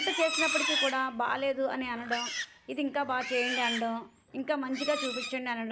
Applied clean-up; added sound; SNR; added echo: none; Livestock, farm animals, working animals; 4 dB; none.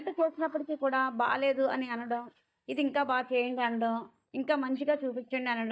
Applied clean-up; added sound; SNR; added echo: neural mask model DeepFilterNet 3.